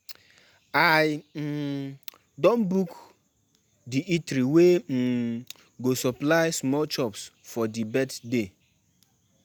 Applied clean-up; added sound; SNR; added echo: none; none; none; none.